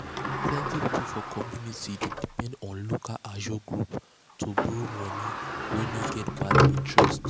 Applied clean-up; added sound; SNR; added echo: none; Sliding door; -5 dB; none.